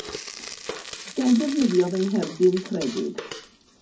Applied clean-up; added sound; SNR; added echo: none; Frying (food); 13 dB; reverberation time 0.4 s.